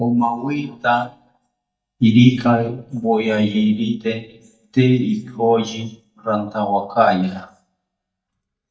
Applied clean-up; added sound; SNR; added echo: neural mask model DeepFilterNet 3.